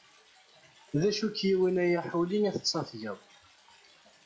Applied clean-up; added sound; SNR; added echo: classical method log-MMSE.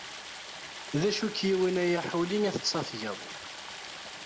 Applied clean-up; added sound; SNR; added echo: none; Stream; 11 dB; none.